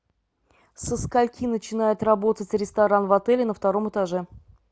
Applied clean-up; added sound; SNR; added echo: none; none; none; none.